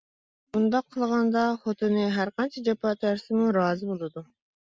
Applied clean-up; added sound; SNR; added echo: none; none; none; none.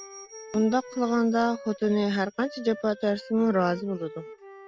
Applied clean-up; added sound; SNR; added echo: none; Bell + Wind instrument, woodwind instrument; 17 dB; none.